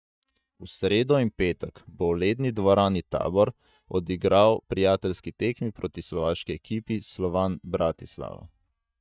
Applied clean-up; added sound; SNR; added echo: neural mask model DeepFilterNet 3.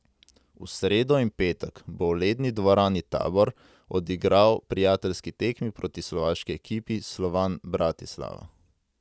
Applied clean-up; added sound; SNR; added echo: none; none; none; none.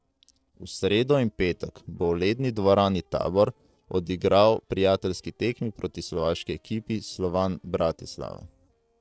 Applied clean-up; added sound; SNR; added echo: neural separator model SepFormer DNS4.